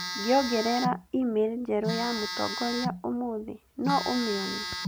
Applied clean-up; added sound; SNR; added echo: none; Telephone; 6 dB; none.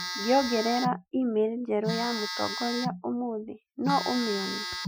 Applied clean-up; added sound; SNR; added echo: classical method Wiener filter.